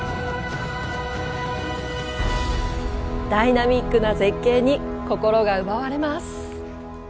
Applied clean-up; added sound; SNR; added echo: none; none; none; none.